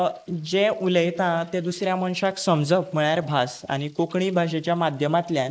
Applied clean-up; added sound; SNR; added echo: neural mask model Resemble Enhance denoiser.